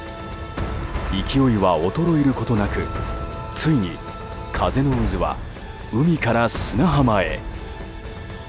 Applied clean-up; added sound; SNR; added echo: none; none; none; none.